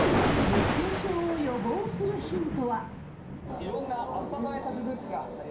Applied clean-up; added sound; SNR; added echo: none; Thunder; 0 dB; reverberation time 0.6 s.